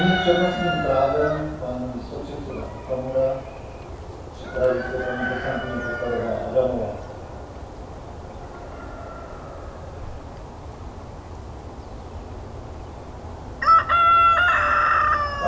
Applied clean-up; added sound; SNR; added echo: none; Chicken, rooster; -3 dB; reverberation time 0.7 s.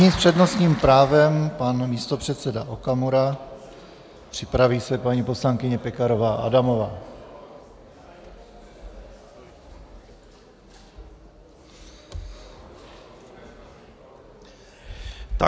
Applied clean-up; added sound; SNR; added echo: none; none; none; none.